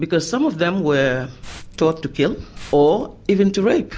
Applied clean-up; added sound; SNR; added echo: none; Liquid; 20 dB; none.